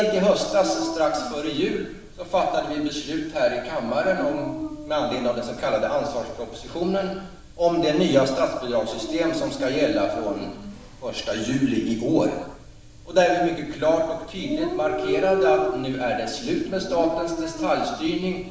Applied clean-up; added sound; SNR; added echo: none; Dog; 9 dB; reverberation time 0.9 s.